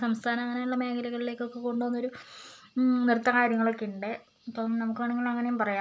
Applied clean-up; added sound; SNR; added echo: none; none; none; none.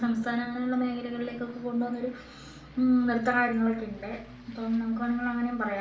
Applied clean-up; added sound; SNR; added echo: none; Aircraft; 19 dB; reverberation time 0.4 s.